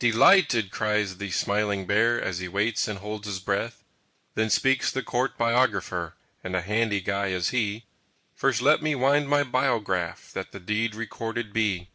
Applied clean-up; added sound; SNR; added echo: none; none; none; none.